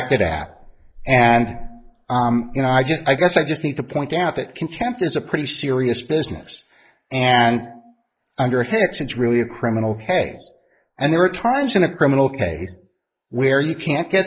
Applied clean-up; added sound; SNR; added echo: neural mask model Resemble Enhance denoiser.